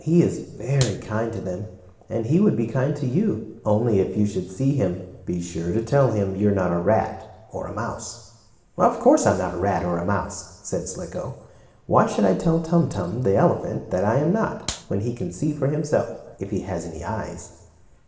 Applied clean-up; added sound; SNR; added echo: none; Clapping; 12 dB; reverberation time 1.0 s.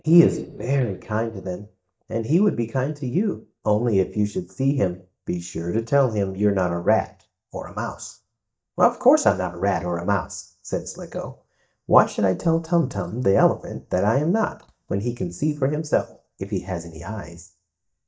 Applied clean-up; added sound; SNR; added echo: neural mask model DeepFilterNet 3.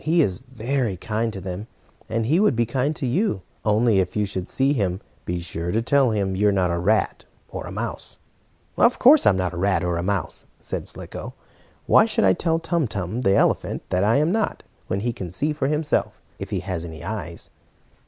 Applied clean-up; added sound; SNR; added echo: none; none; none; none.